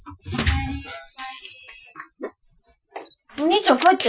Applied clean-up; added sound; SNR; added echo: classical method Wiener filter.